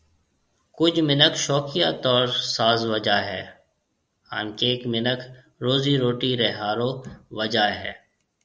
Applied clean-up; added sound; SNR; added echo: none; none; none; none.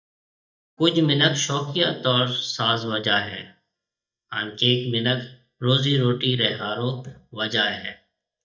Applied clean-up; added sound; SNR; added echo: neural mask model DeepFilterNet 3.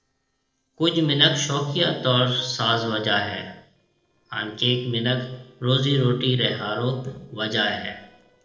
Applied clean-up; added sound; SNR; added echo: neural separator model SepFormer DNS4.